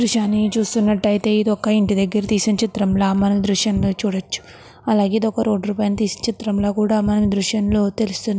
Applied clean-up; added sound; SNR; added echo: none; none; none; none.